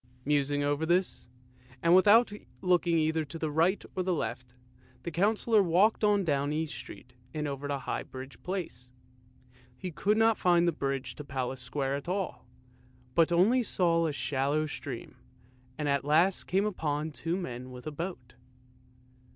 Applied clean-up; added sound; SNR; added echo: none; none; none; none.